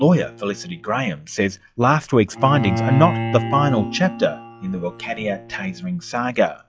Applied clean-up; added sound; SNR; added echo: classical method log-MMSE.